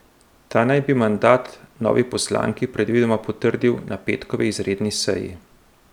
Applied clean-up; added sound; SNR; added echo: none; none; none; none.